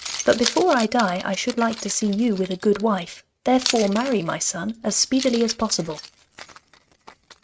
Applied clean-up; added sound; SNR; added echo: neural mask model RNNoise.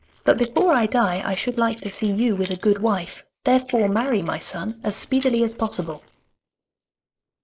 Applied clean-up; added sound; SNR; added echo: neural mask model Resemble Enhance denoiser.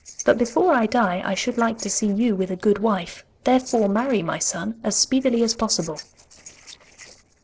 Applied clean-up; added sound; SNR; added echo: neural separator model SepFormer DNS4.